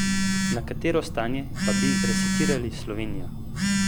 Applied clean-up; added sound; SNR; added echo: none; Telephone; -5 dB; none.